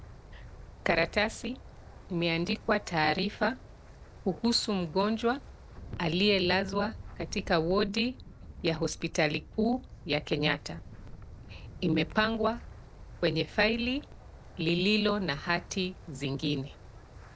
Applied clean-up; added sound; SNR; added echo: none; Wind; 15 dB; none.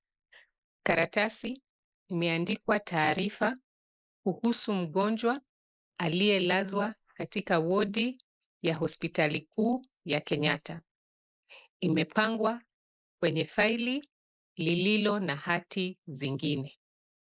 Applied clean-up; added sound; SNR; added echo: neural mask model Resemble Enhance denoiser.